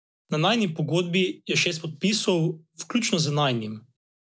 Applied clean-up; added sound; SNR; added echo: none; none; none; none.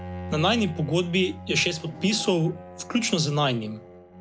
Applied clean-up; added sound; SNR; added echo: none; Bowed string instrument; 14 dB; none.